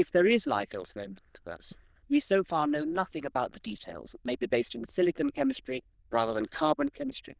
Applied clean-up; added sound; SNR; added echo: neural diffusion model UNIVERSE++.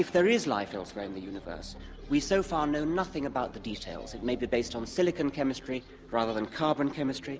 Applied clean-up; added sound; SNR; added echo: none; none; none; none.